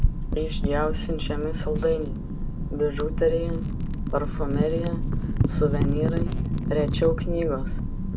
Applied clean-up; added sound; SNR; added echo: none; Wind / Fire; -3 dB; none.